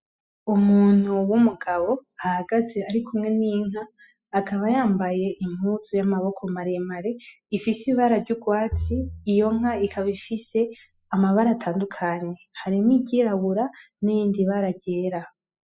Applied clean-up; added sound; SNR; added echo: classical method spectral subtraction.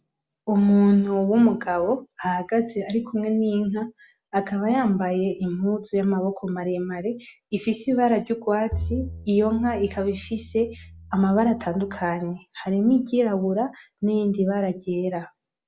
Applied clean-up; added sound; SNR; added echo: none; Bowed string instrument; 12 dB; none.